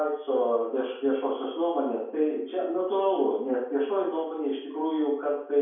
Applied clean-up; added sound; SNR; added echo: none; none; none; reverberation time 0.5 s.